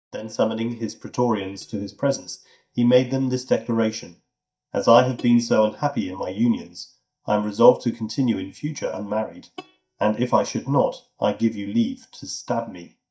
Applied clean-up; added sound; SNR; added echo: neural mask model DeepFilterNet 3.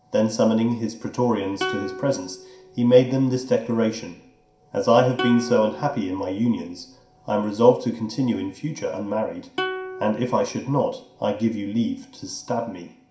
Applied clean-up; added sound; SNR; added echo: none; Plucked string instrument; 13 dB; reverberation time 0.5 s.